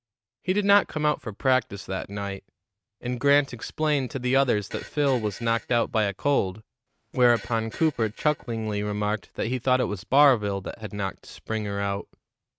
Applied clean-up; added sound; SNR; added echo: neural mask model RNNoise.